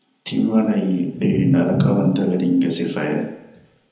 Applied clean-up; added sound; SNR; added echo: none; none; none; reverberation time 0.9 s.